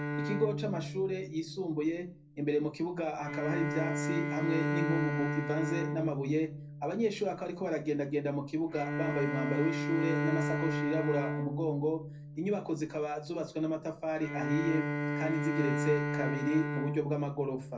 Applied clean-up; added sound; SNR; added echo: none; Bowed string instrument; 2 dB; reverberation time 0.3 s.